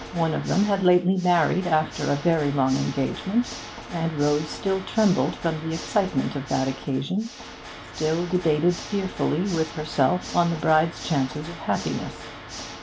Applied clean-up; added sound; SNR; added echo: none; Water / Mechanisms; 13 dB; none.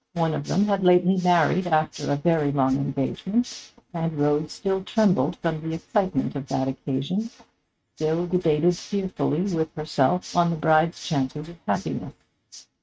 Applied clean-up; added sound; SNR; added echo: neural mask model RNNoise.